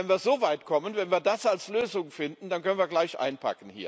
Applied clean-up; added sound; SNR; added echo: none; none; none; none.